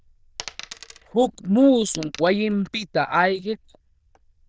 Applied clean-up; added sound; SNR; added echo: neural diffusion model UNIVERSE++.